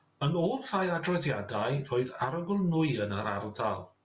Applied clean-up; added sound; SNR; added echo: none; none; none; none.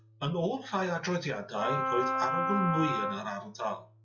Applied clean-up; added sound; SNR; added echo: classical method log-MMSE.